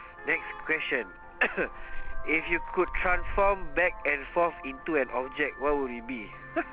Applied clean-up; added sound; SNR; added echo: none; Vehicle horn, car horn, honking; 7 dB; none.